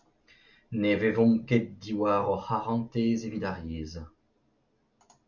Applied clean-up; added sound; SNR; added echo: none; none; none; none.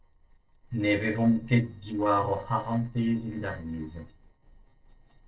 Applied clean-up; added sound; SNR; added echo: neural separator model SepFormer DNS4.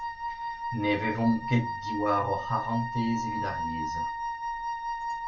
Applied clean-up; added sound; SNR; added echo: none; Wind instrument, woodwind instrument; 2 dB; reverberation time 0.2 s.